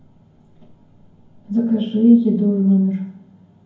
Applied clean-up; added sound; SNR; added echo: none; none; none; reverberation time 0.9 s.